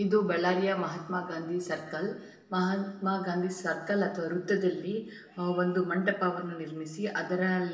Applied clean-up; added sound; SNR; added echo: none; none; none; reverberation time 1.1 s.